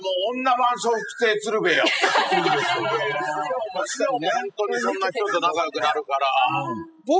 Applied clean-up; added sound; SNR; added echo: classical method spectral subtraction.